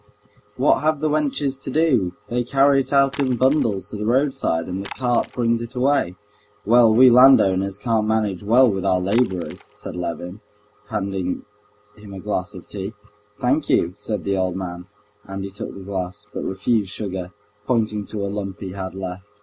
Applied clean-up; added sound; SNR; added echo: none; Splash, splatter; 9 dB; none.